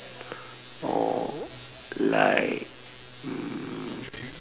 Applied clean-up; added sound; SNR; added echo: none; none; none; none.